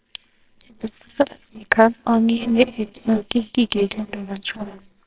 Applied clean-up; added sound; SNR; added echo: neural separator model SepFormer WHAMR!.